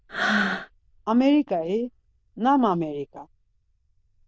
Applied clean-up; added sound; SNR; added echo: neural diffusion model UNIVERSE++.